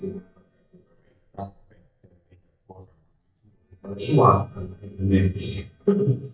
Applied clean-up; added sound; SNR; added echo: neural mask model DeepFilterNet 3.